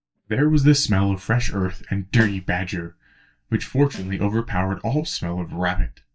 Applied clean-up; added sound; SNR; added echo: neural mask model DeepFilterNet 3.